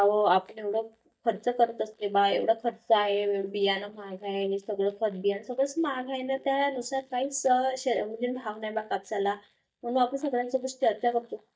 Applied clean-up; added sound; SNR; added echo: neural mask model DeepFilterNet 3.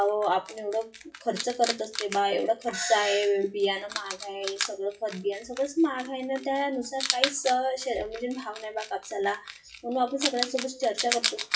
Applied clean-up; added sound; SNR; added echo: classical method WPE with log-MMSE.